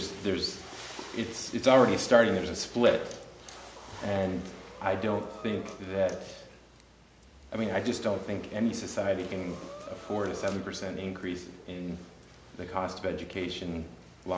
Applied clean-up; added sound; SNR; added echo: none; Breathing; 20 dB; none.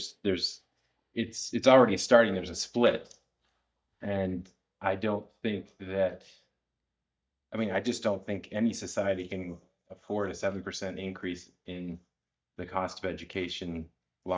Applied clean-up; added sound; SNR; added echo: neural mask model DeepFilterNet 3.